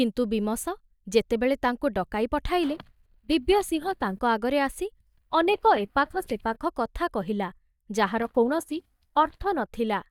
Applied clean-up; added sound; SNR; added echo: neural mask model DeepFilterNet 3.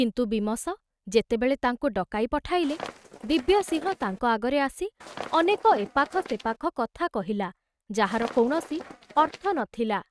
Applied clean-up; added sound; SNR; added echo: neural mask model RNNoise.